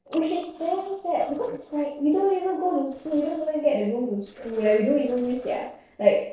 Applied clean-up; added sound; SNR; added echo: neural separator model SepFormer DNS4.